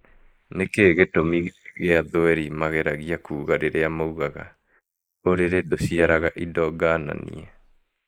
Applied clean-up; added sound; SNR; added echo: neural mask model Resemble Enhance denoiser.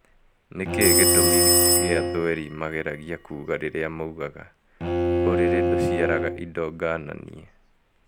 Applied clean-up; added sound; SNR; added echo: none; Telephone + Bowed string instrument; -5 dB; none.